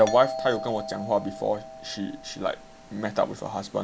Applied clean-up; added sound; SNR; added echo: none; Doorbell; 10 dB; none.